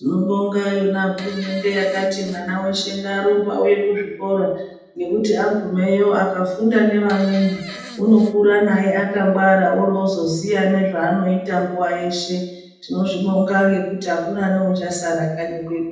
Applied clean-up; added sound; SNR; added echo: none; Fart; 15 dB; reverberation time 0.8 s.